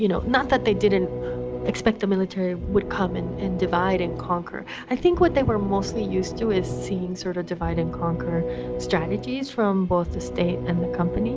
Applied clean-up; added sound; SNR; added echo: none; none; none; none.